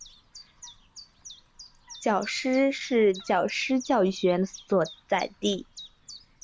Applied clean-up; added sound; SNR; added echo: none; Chirp, tweet; 20 dB; none.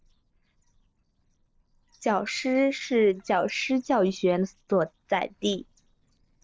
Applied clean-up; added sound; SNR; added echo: neural separator model SepFormer DNS4.